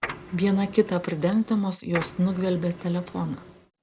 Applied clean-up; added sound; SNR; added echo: none; Printer; 14 dB; none.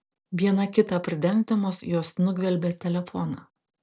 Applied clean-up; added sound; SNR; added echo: none; none; none; none.